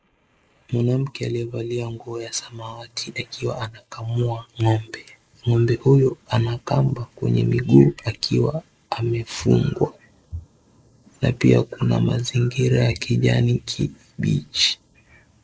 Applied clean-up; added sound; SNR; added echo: neural mask model Resemble Enhance denoiser.